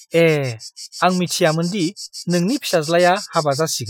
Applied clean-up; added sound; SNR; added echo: classical method Wiener filter.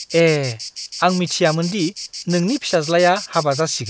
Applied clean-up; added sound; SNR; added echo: none; Insect; 13 dB; none.